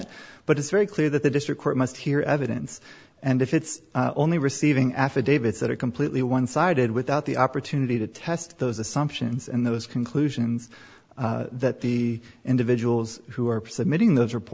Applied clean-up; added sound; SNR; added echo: none; none; none; none.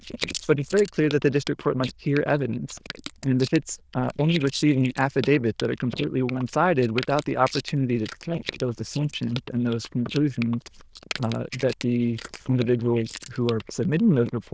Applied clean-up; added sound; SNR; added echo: neural diffusion model UNIVERSE++.